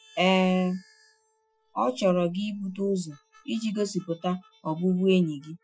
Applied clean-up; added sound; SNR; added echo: classical method Wiener filter.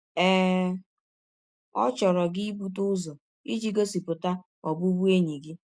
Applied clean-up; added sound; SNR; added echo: none; none; none; none.